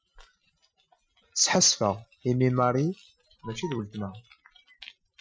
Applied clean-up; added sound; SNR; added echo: classical method Wiener filter.